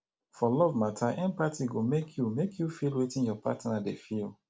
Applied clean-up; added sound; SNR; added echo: none; none; none; none.